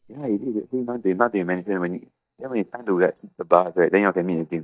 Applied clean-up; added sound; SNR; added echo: neural mask model DeepFilterNet 3.